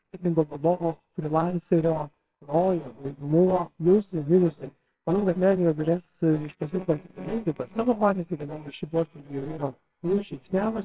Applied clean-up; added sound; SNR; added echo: neural separator model SepFormer WHAMR!.